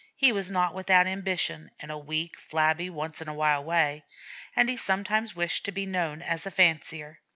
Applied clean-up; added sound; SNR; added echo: none; none; none; none.